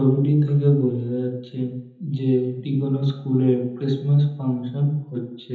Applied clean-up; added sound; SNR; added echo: none; none; none; reverberation time 0.9 s.